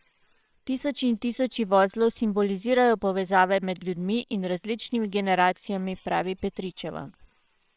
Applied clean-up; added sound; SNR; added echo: neural separator model SepFormer WHAMR!.